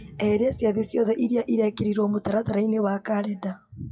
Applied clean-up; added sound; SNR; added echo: classical method WPE with log-MMSE.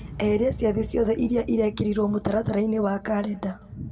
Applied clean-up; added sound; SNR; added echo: none; Explosion; 16 dB; reverberation time 2.1 s.